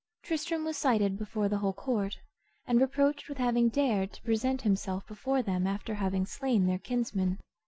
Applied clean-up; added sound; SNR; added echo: none; none; none; none.